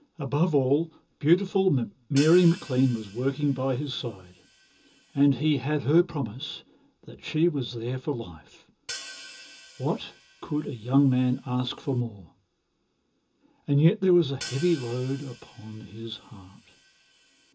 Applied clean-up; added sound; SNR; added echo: none; Hi-hat; 19 dB; reverberation time 0.2 s.